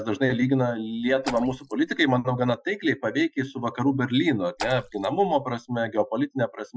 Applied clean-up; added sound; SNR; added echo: classical method Wiener filter.